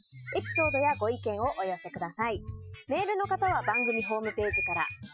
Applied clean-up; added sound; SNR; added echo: classical method Wiener filter.